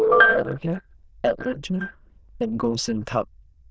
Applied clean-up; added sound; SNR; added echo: neural diffusion model UNIVERSE++.